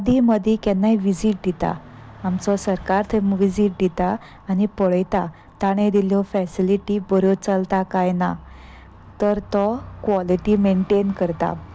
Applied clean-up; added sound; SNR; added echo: none; none; none; none.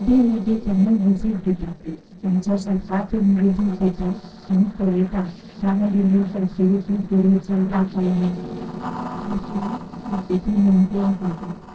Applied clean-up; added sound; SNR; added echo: neural separator model SepFormer DNS4.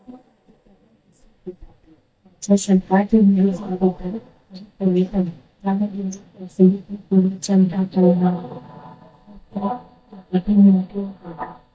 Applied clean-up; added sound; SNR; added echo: neural mask model DeepFilterNet 3.